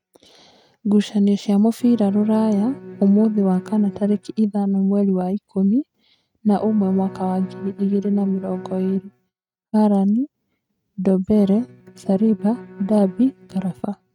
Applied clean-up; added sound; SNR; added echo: neural mask model RNNoise.